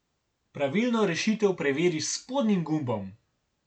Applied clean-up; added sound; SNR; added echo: none; none; none; none.